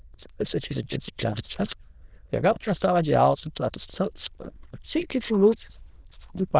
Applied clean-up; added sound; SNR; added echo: neural diffusion model UNIVERSE++.